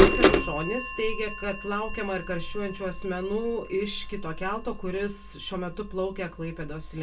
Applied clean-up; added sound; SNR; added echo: none; Bird vocalization, bird call, bird song / Telephone; -2 dB; reverberation time 0.2 s.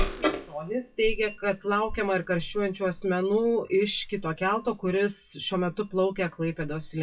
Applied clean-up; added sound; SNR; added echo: classical method WPE with log-MMSE.